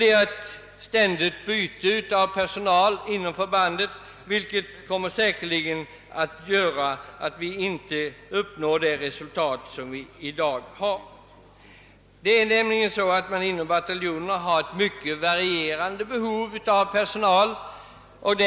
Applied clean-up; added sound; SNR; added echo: none; none; none; none.